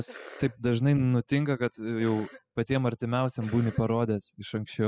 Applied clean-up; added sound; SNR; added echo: classical method spectral subtraction.